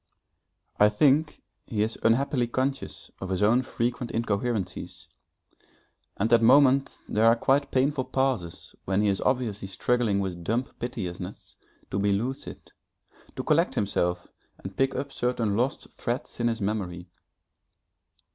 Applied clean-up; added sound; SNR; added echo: none; none; none; none.